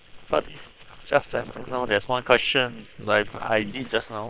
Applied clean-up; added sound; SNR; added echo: neural separator model SepFormer WHAM!.